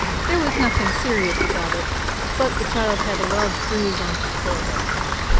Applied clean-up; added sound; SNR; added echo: none; Rain; -4 dB; none.